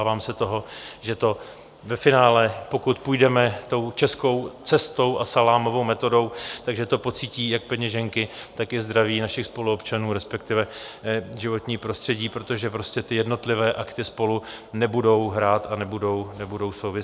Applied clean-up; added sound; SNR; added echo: none; none; none; none.